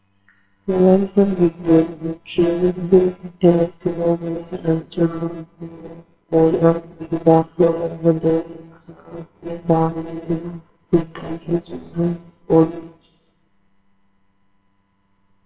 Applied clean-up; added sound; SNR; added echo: neural separator model SepFormer WHAMR!.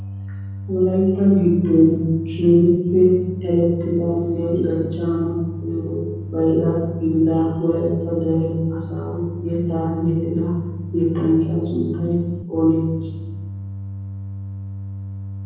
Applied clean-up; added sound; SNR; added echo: none; Organ; 10 dB; reverberation time 1.3 s.